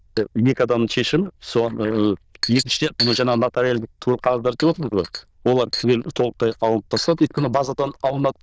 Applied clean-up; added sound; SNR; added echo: neural diffusion model UNIVERSE++.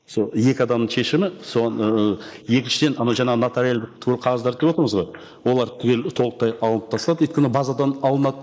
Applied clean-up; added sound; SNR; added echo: neural mask model Resemble Enhance denoiser.